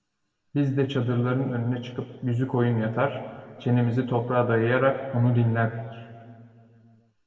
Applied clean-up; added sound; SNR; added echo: none; none; none; reverberation time 2.0 s.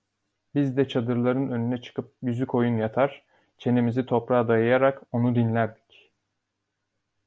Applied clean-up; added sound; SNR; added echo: none; none; none; none.